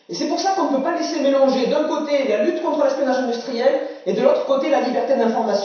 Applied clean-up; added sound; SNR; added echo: none; none; none; reverberation time 0.7 s.